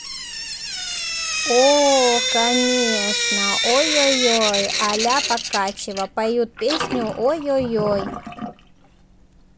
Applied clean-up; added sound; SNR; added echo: none; Drip / Sink (filling or washing); 2 dB; none.